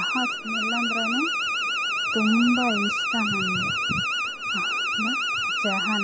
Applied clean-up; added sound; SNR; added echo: none; Alarm; -3 dB; none.